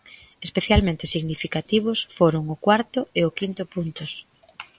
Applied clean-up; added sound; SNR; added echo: none; none; none; none.